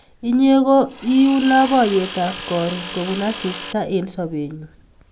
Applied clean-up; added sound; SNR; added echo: none; Tools; 12 dB; none.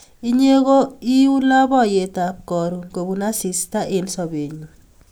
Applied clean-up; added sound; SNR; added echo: none; none; none; none.